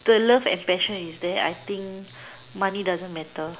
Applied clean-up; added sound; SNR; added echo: none; none; none; none.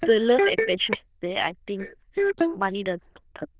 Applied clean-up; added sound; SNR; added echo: neural diffusion model UNIVERSE++.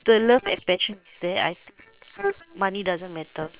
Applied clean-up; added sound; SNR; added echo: neural separator model SepFormer WHAM!.